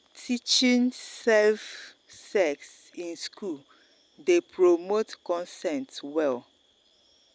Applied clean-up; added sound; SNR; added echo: none; none; none; none.